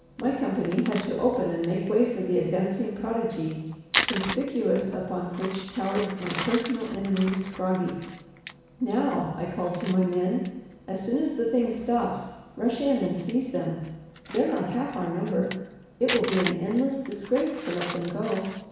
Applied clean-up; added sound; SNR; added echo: none; Crumpling, crinkling; 12 dB; reverberation time 1.1 s.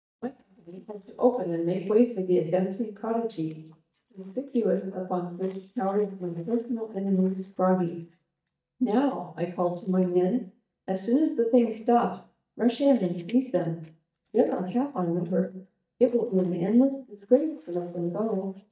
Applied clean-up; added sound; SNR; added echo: neural mask model DeepFilterNet 3.